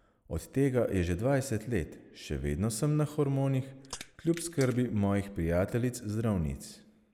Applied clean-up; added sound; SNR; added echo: neural mask model Resemble Enhance denoiser.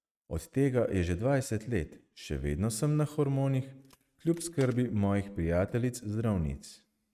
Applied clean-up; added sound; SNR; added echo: neural mask model RNNoise.